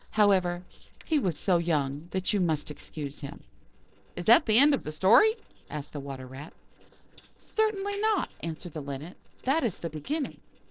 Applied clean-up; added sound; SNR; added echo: neural separator model SepFormer DNS4.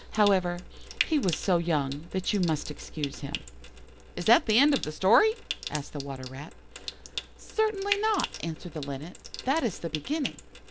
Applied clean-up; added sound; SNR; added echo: none; Trickle, dribble / Sink (filling or washing) / Water tap, faucet; 11 dB; none.